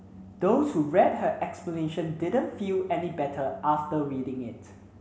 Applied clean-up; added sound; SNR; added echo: none; none; none; none.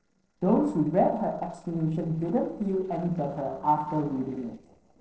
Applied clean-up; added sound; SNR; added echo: neural separator model SepFormer DNS4.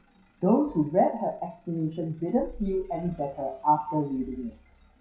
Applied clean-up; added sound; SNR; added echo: classical method WPE with log-MMSE.